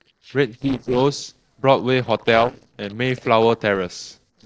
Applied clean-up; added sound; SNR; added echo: neural separator model SepFormer DNS4.